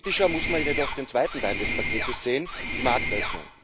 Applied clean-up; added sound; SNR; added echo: none; Mechanisms; 2 dB; none.